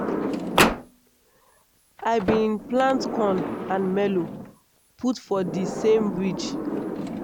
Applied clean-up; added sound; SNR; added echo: none; Sliding door; 2 dB; none.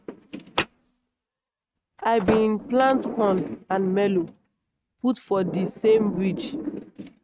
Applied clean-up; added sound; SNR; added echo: neural mask model RNNoise.